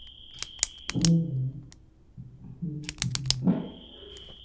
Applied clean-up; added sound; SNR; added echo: none; Tick; 7 dB; reverberation time 0.8 s.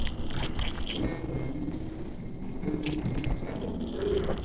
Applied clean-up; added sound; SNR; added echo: neural separator model SepFormer DNS4.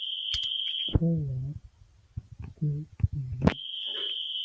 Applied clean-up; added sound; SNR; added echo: none; none; none; none.